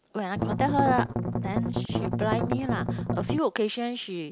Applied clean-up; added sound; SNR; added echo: none; Strum; -1 dB; none.